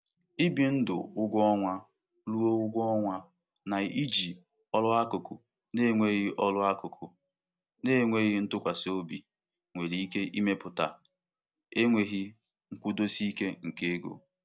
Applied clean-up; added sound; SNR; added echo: none; none; none; none.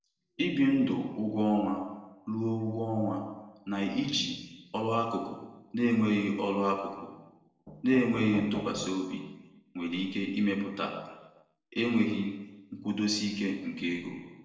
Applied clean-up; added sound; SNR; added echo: neural separator model SepFormer DNS4.